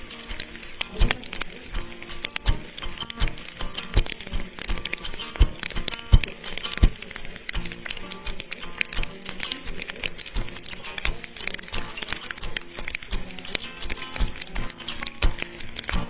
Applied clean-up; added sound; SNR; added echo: neural separator model SepFormer WHAMR!.